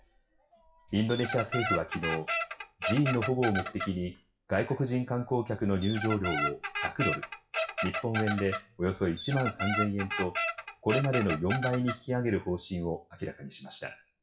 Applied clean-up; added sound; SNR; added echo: classical method WPE with log-MMSE.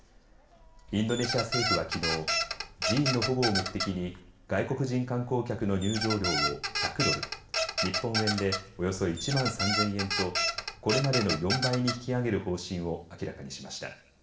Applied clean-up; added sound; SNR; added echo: none; Squeak; 1 dB; reverberation time 0.9 s.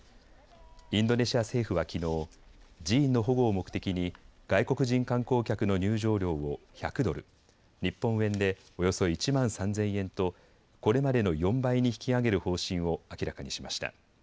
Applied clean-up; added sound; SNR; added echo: none; none; none; none.